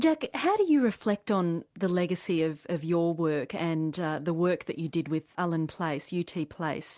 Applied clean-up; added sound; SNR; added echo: none; none; none; none.